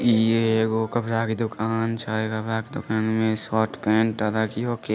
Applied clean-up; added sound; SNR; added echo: none; none; none; none.